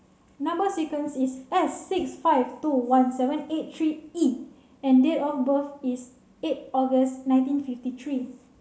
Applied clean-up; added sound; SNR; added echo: none; none; none; none.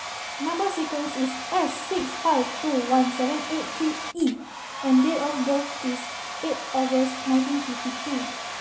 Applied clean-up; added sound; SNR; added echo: none; Domestic sounds, home sounds; 8 dB; none.